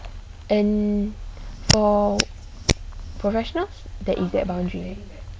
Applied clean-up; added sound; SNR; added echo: none; Hands; 2 dB; none.